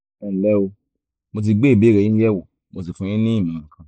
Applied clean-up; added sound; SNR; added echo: neural mask model Resemble Enhance denoiser.